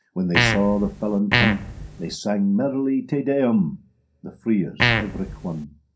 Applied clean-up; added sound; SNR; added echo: none; Fart; 0 dB; reverberation time 0.3 s.